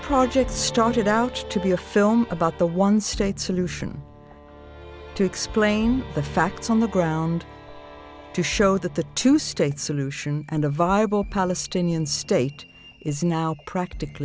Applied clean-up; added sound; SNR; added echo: none; none; none; none.